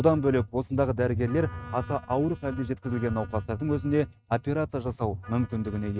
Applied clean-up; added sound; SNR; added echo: neural mask model RNNoise.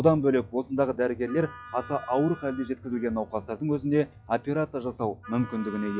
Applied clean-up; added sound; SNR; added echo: classical method log-MMSE.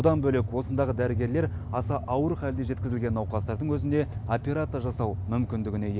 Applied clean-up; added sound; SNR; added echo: none; none; none; none.